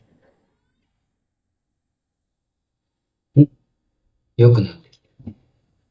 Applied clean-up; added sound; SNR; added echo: neural mask model DeepFilterNet 3.